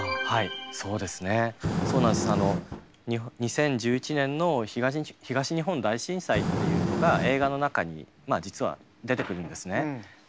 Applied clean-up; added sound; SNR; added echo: none; Fire; 4 dB; none.